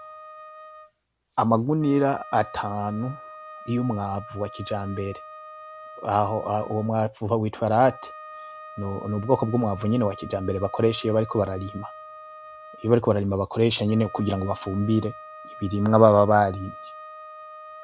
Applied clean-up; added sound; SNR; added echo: none; Wind instrument, woodwind instrument; 17 dB; none.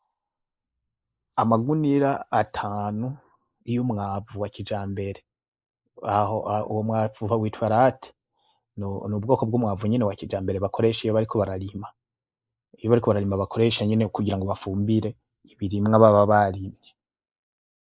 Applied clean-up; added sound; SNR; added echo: neural mask model Resemble Enhance denoiser.